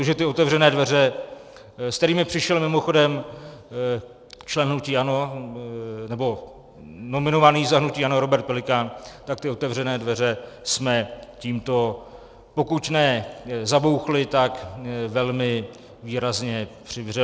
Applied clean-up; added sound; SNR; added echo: none; none; none; none.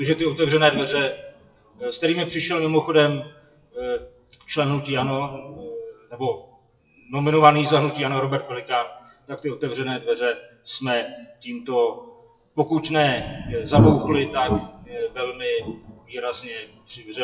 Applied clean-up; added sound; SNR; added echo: classical method WPE with log-MMSE.